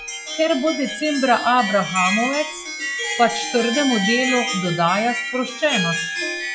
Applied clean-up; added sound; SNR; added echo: classical method log-MMSE.